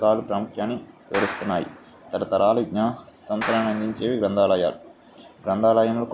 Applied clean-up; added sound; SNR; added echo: none; Clapping; 12 dB; none.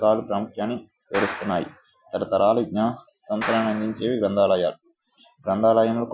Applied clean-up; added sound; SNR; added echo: classical method Wiener filter.